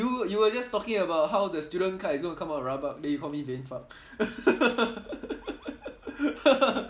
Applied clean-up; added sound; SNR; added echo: none; none; none; none.